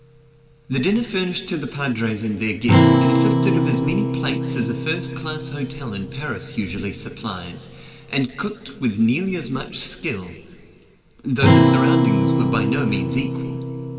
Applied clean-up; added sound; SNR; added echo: none; Acoustic guitar; -3 dB; reverberation time 2.2 s.